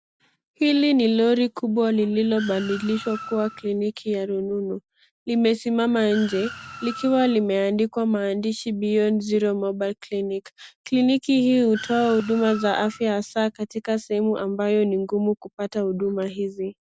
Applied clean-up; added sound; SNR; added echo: none; Car; 17 dB; none.